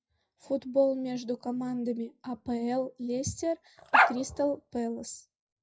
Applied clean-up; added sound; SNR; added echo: classical method WPE with log-MMSE.